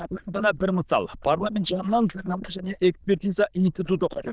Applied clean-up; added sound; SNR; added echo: neural diffusion model UNIVERSE++.